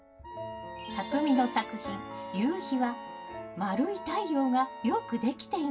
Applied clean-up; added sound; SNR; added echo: none; Wind instrument, woodwind instrument; 14 dB; reverberation time 0.2 s.